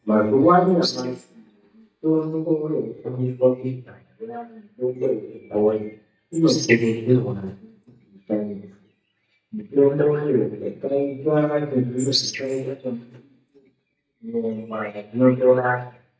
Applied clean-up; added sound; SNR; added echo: neural mask model DeepFilterNet 3.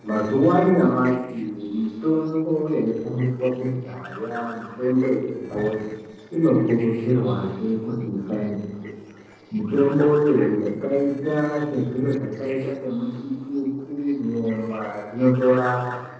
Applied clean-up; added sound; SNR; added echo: neural separator model SepFormer DNS4.